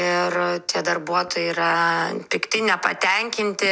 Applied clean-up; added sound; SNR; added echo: none; none; none; none.